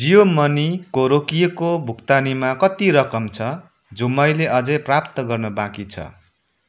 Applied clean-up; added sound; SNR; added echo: none; none; none; none.